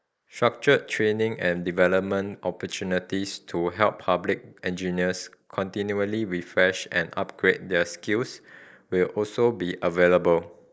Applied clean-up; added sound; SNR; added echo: neural mask model Resemble Enhance denoiser.